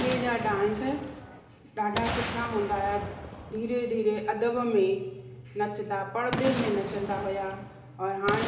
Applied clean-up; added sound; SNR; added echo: none; Boom; 8 dB; reverberation time 1.2 s.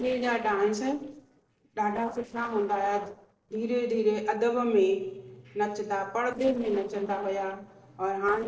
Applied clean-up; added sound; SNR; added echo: neural separator model SepFormer DNS4.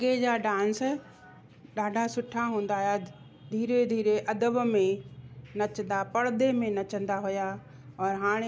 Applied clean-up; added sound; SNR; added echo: none; none; none; none.